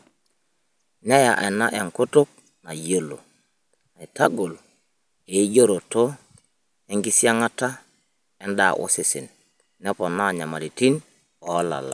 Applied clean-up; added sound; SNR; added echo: none; none; none; none.